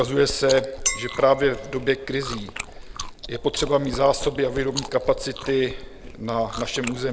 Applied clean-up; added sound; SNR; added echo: none; Chink, clink + Chewing, mastication; 10 dB; none.